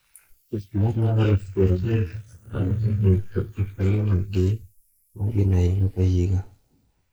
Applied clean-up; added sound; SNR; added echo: neural mask model Resemble Enhance denoiser.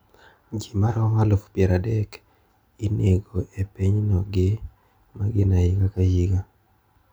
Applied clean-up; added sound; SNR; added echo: none; none; none; none.